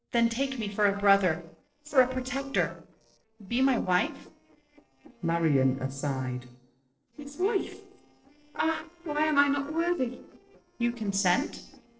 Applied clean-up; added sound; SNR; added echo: neural separator model SepFormer DNS4.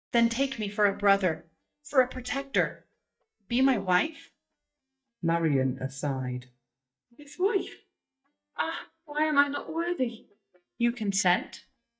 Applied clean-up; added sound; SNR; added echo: neural mask model DeepFilterNet 3.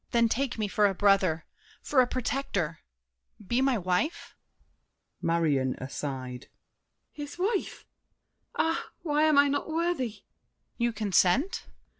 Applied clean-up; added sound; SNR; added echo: none; none; none; none.